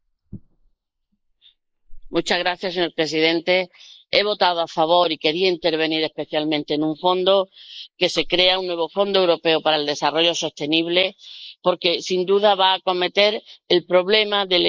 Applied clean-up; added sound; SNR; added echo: neural mask model Resemble Enhance denoiser.